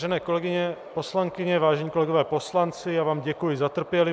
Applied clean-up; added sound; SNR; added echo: none; none; none; none.